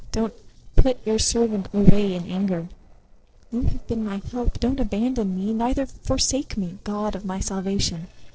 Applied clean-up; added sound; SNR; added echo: neural separator model SepFormer DNS4.